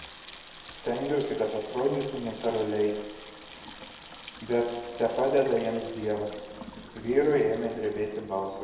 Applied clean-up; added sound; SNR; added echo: none; Sink (filling or washing) / Water tap, faucet; 16 dB; reverberation time 0.9 s.